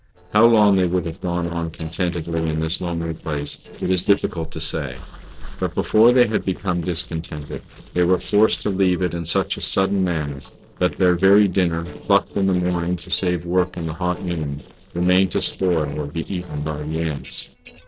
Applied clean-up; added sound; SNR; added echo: neural separator model SepFormer DNS4.